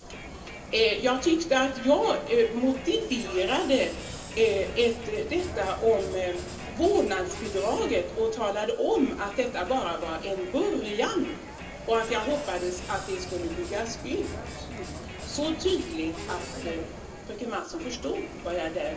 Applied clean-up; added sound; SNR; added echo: none; Crowd; 11 dB; reverberation time 0.3 s.